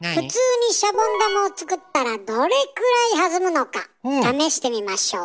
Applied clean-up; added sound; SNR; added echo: none; none; none; none.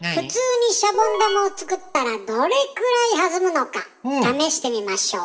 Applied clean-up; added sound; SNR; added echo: none; none; none; reverberation time 0.6 s.